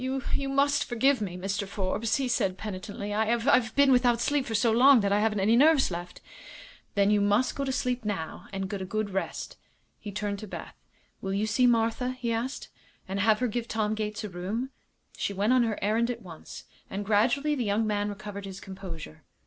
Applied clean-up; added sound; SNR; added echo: none; none; none; none.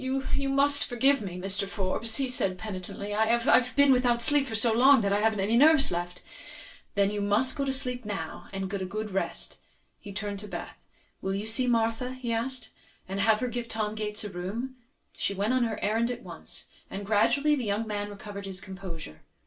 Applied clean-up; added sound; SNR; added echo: none; none; none; reverberation time 0.2 s.